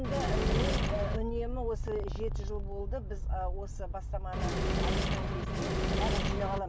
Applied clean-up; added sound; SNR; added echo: none; Engine / Mechanisms; -3 dB; none.